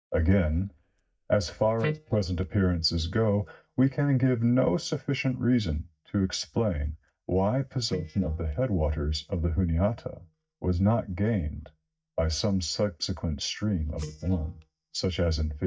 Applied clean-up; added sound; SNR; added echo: neural mask model DeepFilterNet 3.